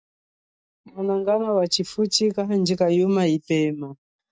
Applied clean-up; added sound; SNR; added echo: neural mask model DeepFilterNet 3.